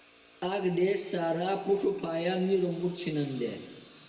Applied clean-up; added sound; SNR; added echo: none; Engine; 19 dB; reverberation time 1.6 s.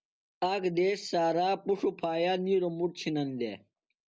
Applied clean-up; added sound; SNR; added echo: none; none; none; none.